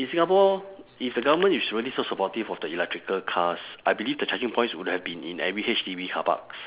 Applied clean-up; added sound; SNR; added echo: none; none; none; none.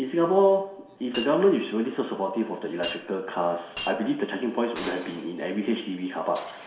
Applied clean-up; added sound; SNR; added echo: none; Shatter; 17 dB; reverberation time 0.7 s.